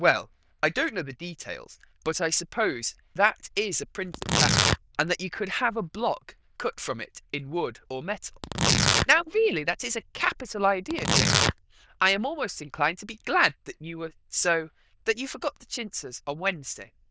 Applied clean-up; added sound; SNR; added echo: neural diffusion model UNIVERSE++.